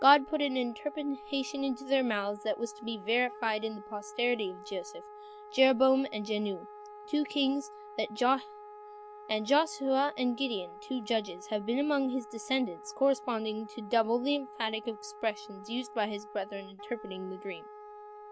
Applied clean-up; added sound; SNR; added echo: none; Wind instrument, woodwind instrument; 16 dB; none.